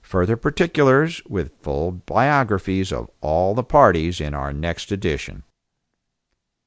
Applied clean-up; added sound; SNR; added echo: none; none; none; none.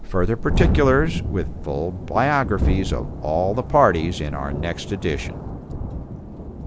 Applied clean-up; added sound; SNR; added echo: none; Thunderstorm; 3 dB; none.